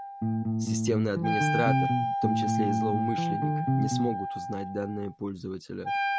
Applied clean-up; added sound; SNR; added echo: none; Bass guitar + Wind instrument, woodwind instrument; -5 dB; none.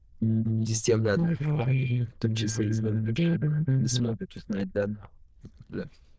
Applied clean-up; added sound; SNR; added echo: neural diffusion model UNIVERSE++.